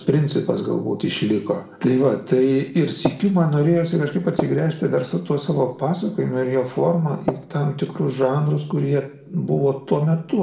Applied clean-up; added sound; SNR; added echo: none; Tap; 6 dB; reverberation time 0.5 s.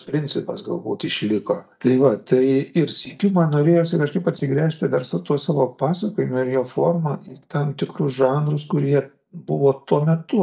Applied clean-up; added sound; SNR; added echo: neural mask model DeepFilterNet 3.